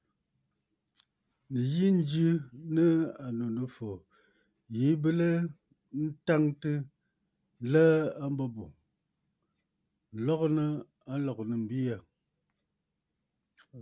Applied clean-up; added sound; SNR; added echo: none; none; none; none.